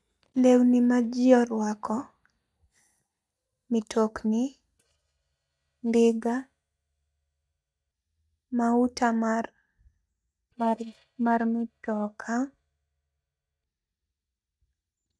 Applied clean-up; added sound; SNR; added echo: neural mask model DeepFilterNet 3.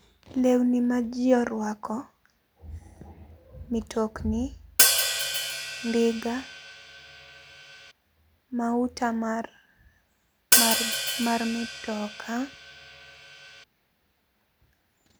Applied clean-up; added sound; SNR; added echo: none; Hi-hat; -2 dB; none.